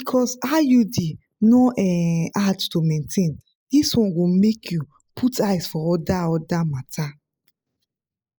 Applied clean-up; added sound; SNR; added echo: neural mask model Resemble Enhance denoiser.